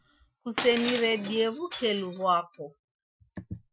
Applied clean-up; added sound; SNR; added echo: classical method Wiener filter.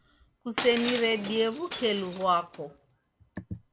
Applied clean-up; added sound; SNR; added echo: none; Shatter; 10 dB; none.